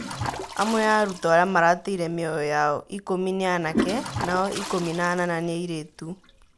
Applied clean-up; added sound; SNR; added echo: none; Toilet flush; 10 dB; none.